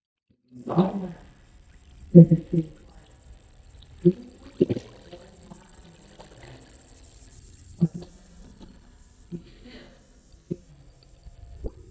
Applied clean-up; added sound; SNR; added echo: neural mask model DeepFilterNet 3.